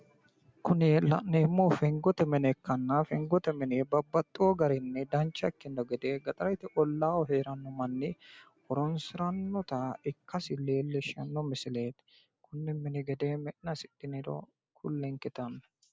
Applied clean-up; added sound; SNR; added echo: none; none; none; none.